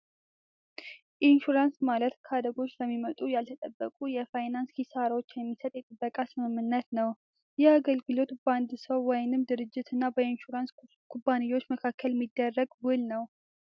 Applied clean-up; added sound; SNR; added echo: none; none; none; none.